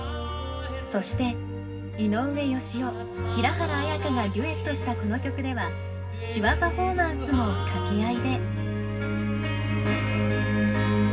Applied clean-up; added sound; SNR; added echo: none; Wind instrument, woodwind instrument; 13 dB; reverberation time 0.4 s.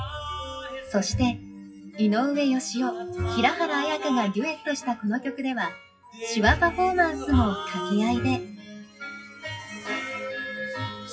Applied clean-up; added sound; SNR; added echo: classical method WPE with log-MMSE.